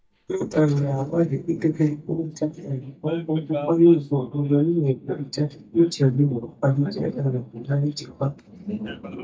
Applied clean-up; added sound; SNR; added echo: neural mask model DeepFilterNet 3.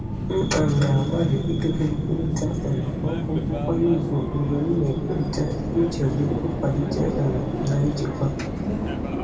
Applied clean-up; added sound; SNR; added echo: none; Subway, metro, underground; 2 dB; reverberation time 2.1 s.